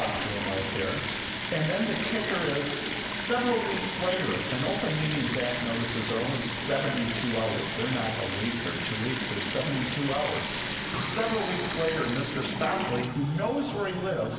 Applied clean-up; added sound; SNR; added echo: none; Sink (filling or washing) / Water tap, faucet; 3 dB; none.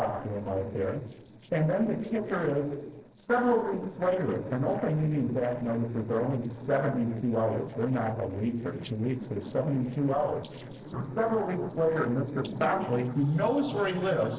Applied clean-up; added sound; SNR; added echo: neural separator model SepFormer DNS4.